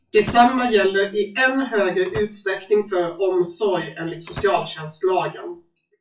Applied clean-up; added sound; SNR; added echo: classical method WPE with log-MMSE.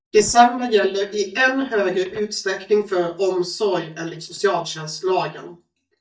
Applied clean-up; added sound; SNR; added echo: neural mask model DeepFilterNet 3.